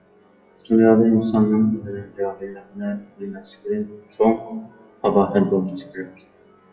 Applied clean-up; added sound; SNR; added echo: classical method WPE with log-MMSE.